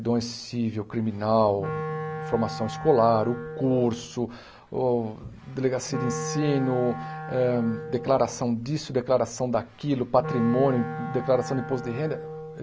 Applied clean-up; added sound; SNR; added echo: none; Wind instrument, woodwind instrument; 10 dB; none.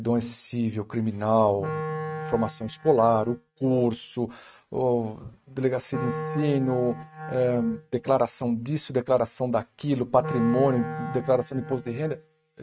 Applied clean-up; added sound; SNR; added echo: neural mask model RNNoise.